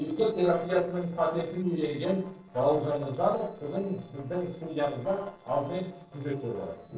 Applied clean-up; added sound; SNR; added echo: neural separator model SepFormer DNS4.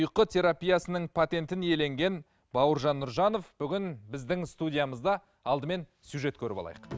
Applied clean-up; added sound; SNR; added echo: none; none; none; none.